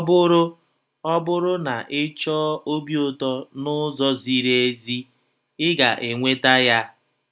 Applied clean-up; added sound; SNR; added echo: none; none; none; none.